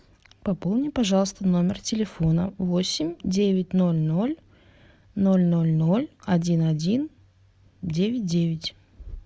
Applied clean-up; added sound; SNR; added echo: none; none; none; none.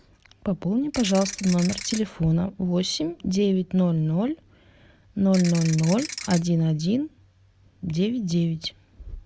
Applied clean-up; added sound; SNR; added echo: none; Ratchet, pawl / Percussion; 11 dB; none.